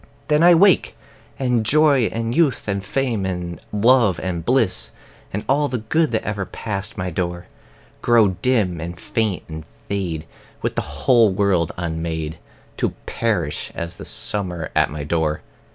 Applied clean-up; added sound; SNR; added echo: none; none; none; none.